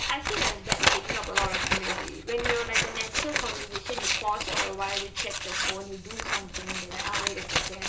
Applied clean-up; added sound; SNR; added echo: none; Scissors; -5 dB; reverberation time 0.2 s.